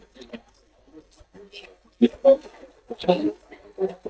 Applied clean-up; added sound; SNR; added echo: neural mask model DeepFilterNet 3.